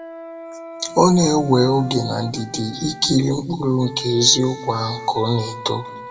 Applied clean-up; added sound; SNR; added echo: none; Wind instrument, woodwind instrument; 16 dB; reverberation time 1.8 s.